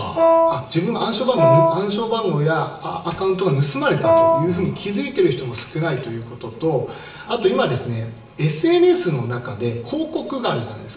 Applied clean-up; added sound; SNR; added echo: none; Wind instrument, woodwind instrument; -4 dB; reverberation time 0.7 s.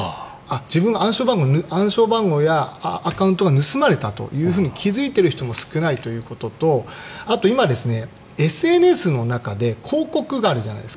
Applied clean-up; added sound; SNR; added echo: none; none; none; none.